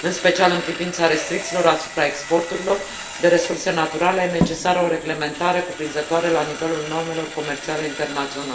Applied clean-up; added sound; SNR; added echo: none; Sawing; 12 dB; reverberation time 0.7 s.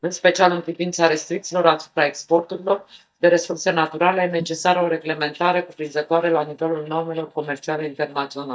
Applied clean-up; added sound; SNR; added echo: neural mask model DeepFilterNet 3.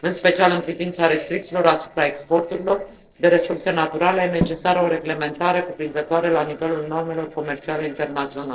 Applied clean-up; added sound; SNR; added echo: neural separator model SepFormer DNS4.